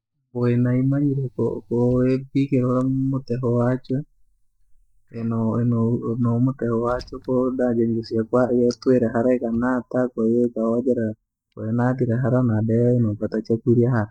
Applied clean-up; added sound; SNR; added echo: neural mask model DeepFilterNet 3.